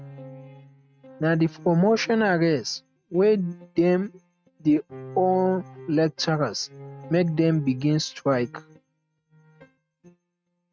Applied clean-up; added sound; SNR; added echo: neural mask model RNNoise.